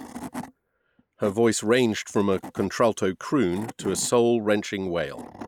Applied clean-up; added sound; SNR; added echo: neural mask model Resemble Enhance denoiser.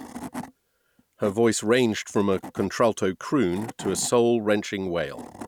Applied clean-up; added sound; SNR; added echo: none; Wood / Tools; 17 dB; none.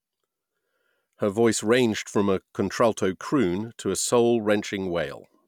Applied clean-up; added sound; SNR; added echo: none; none; none; none.